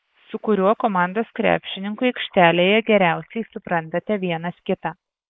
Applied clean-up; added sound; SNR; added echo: neural mask model Resemble Enhance denoiser.